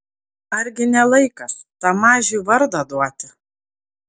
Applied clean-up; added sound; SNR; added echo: none; none; none; none.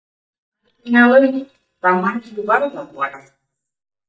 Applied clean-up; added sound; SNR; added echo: neural mask model DeepFilterNet 3.